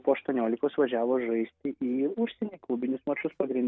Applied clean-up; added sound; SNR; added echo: none; none; none; none.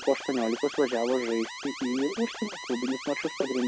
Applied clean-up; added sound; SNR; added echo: none; Alarm; 11 dB; none.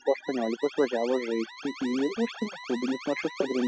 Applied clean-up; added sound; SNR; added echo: classical method spectral subtraction.